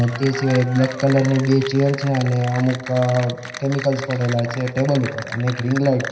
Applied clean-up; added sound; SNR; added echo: none; Applause / Cheering; 13 dB; reverberation time 0.9 s.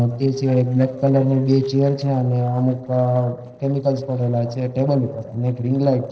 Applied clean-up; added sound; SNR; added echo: neural separator model SepFormer DNS4.